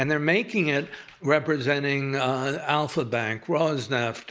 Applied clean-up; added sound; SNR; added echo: none; none; none; none.